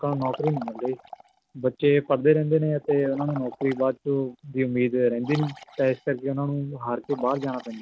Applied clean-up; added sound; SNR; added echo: none; Liquid; 17 dB; none.